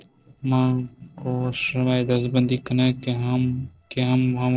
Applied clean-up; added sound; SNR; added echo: neural separator model SepFormer DNS4.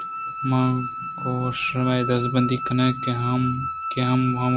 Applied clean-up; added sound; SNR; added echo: none; Wind instrument, woodwind instrument; 7 dB; none.